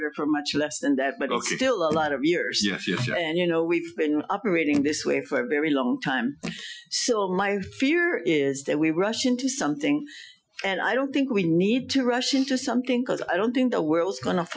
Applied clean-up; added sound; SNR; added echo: classical method Wiener filter.